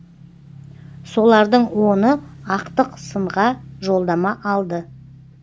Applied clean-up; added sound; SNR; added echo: none; Motorcycle / Engine; 20 dB; none.